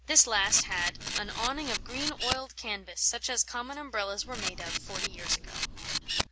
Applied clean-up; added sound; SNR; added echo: none; Camera; 3 dB; none.